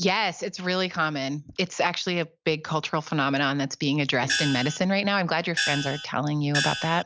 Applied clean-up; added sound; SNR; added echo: none; Gong; 2 dB; none.